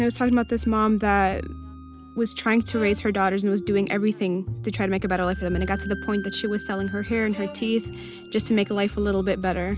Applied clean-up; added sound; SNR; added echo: none; Bowed string instrument; 20 dB; none.